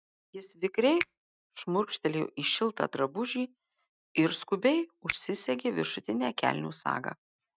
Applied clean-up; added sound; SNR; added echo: neural mask model RNNoise.